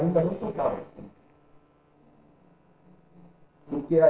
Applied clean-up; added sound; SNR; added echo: neural separator model SepFormer DNS4.